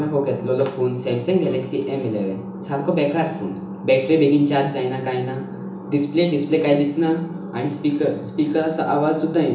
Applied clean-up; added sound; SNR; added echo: none; none; none; reverberation time 0.8 s.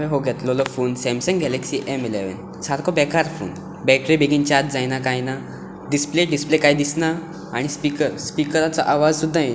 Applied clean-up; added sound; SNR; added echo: none; none; none; none.